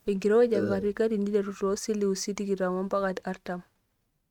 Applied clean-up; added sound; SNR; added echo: neural mask model RNNoise.